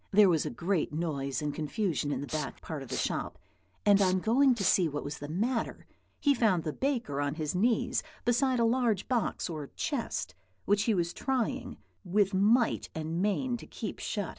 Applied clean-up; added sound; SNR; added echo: none; Respiratory sounds; 11 dB; none.